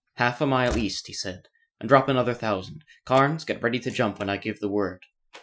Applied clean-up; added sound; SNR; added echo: classical method Wiener filter.